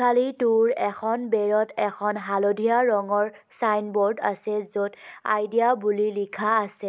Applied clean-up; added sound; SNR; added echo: none; none; none; none.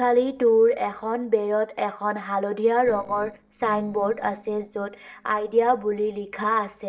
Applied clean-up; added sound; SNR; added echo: neural separator model SepFormer DNS4.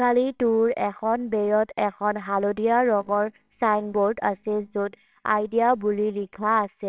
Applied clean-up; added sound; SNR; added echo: neural separator model SepFormer WHAMR!.